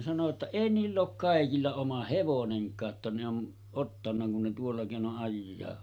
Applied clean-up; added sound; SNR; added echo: none; none; none; none.